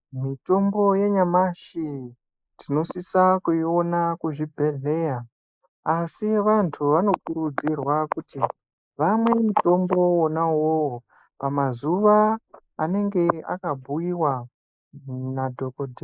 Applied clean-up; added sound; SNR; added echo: neural mask model Resemble Enhance denoiser.